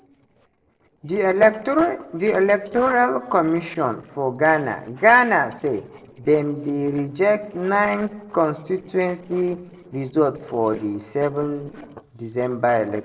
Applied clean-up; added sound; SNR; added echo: neural separator model SepFormer DNS4.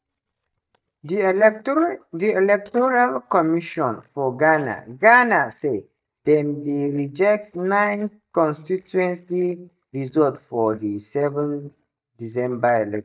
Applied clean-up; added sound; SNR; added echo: neural mask model DeepFilterNet 3.